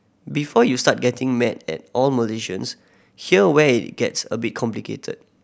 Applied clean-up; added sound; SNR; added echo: none; none; none; none.